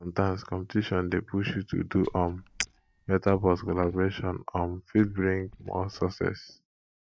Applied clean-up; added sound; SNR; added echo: neural mask model DeepFilterNet 3.